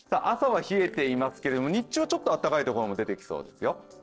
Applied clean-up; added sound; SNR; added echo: neural separator model SepFormer DNS4.